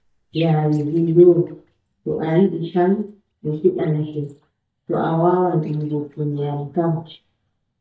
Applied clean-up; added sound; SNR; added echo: neural mask model DeepFilterNet 3.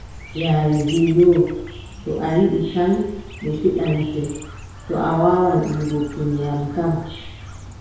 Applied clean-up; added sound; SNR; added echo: none; Chirp, tweet; 16 dB; reverberation time 0.9 s.